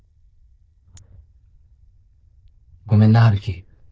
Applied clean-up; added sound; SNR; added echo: neural diffusion model UNIVERSE++.